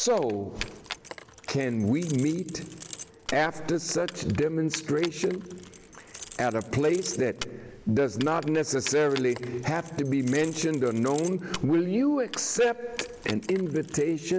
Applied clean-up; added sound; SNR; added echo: none; Keys jangling; 16 dB; none.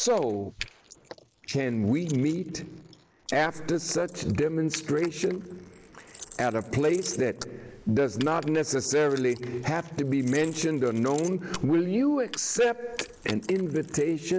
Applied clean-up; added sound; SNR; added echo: neural mask model Resemble Enhance denoiser.